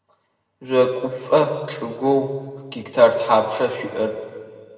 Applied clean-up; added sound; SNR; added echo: none; none; none; reverberation time 1.7 s.